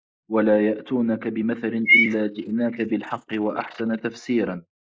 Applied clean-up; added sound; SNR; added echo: neural mask model Resemble Enhance denoiser.